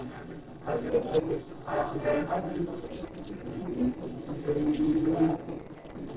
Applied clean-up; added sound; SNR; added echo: neural separator model SepFormer DNS4.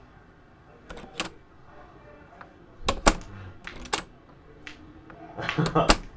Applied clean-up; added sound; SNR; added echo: none; Slam; -4 dB; reverberation time 0.2 s.